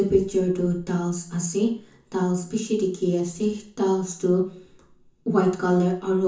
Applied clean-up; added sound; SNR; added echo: none; none; none; reverberation time 0.6 s.